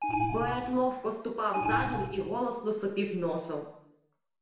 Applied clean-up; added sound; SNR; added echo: none; Alarm; 2 dB; reverberation time 0.7 s.